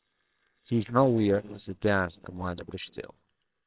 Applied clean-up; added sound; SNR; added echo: neural separator model SepFormer WHAMR!.